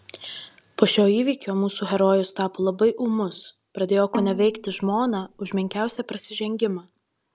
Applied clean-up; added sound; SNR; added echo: none; Bowed string instrument; 11 dB; none.